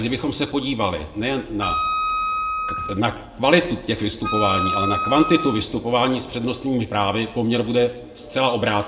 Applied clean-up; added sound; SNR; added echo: none; Wind instrument, woodwind instrument; 4 dB; reverberation time 0.9 s.